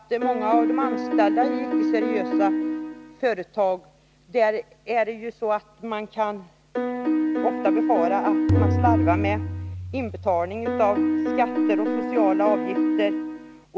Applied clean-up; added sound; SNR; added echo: none; Piano + Tabla; -3 dB; none.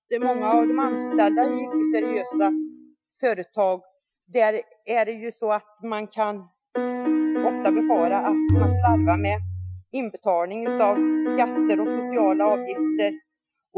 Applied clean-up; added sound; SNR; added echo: classical method Wiener filter.